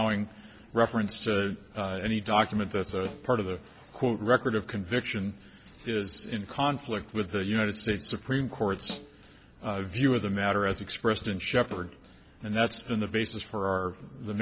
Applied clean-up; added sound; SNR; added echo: none; Drum kit; 17 dB; none.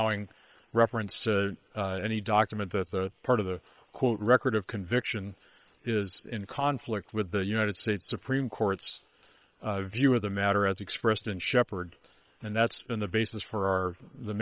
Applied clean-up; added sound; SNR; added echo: neural separator model SepFormer WHAM!.